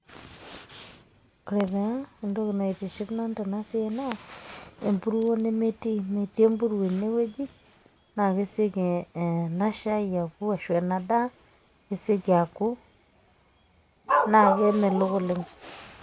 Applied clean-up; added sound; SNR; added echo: none; none; none; none.